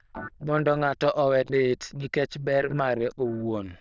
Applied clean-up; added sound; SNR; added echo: neural diffusion model UNIVERSE++.